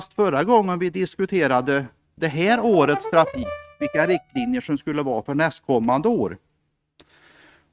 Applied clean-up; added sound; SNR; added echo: neural mask model RNNoise.